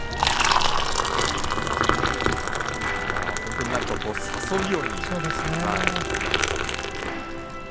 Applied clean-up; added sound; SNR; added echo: none; Liquid; -4 dB; none.